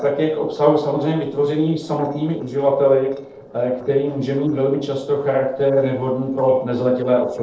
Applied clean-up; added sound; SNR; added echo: neural separator model SepFormer DNS4.